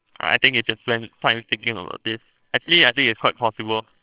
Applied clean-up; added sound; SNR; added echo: neural separator model SepFormer WHAMR!.